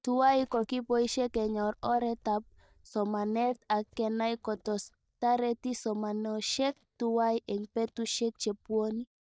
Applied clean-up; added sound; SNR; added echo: neural mask model DeepFilterNet 3.